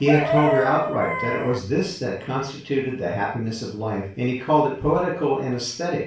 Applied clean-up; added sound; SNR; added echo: none; Chicken, rooster; 8 dB; reverberation time 0.4 s.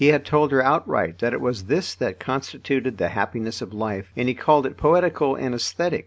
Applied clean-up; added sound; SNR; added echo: none; none; none; none.